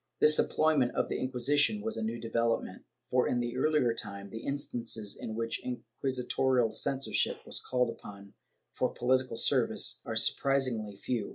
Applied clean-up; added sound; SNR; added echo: none; none; none; none.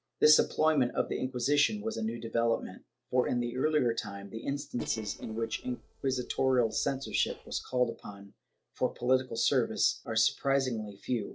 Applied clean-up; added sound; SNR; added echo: neural separator model SepFormer DNS4.